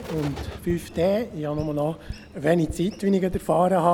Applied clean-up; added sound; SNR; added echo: none; Bird + Tap; 14 dB; none.